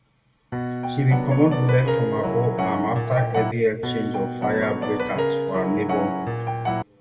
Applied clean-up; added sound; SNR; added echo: none; Piano; 1 dB; reverberation time 1.2 s.